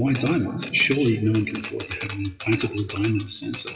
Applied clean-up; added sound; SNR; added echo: classical method WPE with log-MMSE.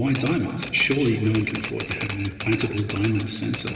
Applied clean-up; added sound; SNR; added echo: none; Typewriter; 12 dB; reverberation time 2.5 s.